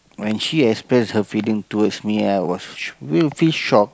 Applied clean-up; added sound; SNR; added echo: none; none; none; none.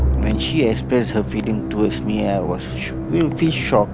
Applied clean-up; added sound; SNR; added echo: none; Musical instrument; 3 dB; none.